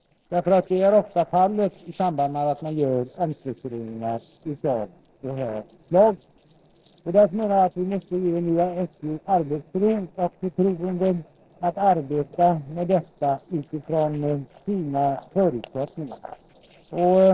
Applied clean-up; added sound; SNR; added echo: neural separator model SepFormer DNS4.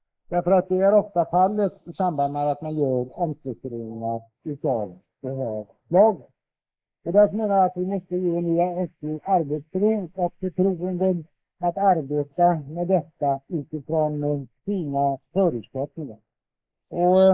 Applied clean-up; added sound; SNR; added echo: neural mask model Resemble Enhance denoiser.